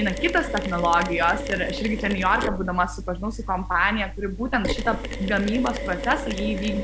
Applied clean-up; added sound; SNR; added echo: none; Mechanisms; 6 dB; none.